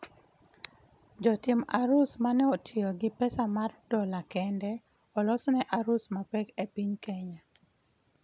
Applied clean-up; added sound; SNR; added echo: none; none; none; none.